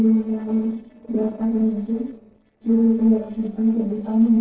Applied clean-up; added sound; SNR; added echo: neural separator model SepFormer DNS4.